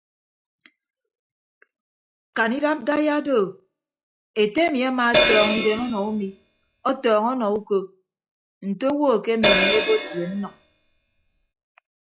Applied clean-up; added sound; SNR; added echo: classical method log-MMSE.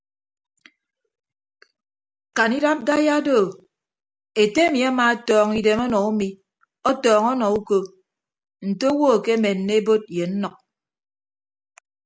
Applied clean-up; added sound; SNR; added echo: none; none; none; none.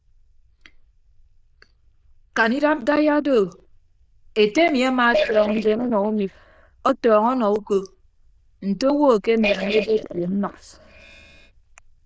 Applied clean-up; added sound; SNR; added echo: neural diffusion model UNIVERSE++.